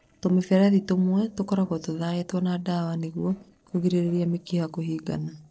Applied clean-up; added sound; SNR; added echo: neural separator model SepFormer DNS4.